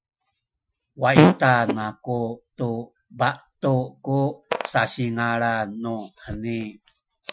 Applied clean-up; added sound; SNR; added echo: classical method Wiener filter.